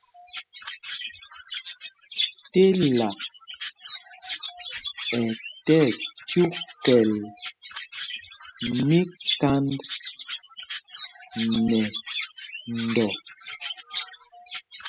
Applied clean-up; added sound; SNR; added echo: classical method spectral subtraction.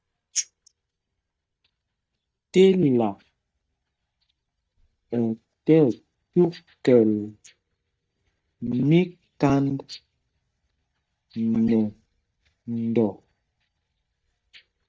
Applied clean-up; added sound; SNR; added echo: neural mask model DeepFilterNet 3.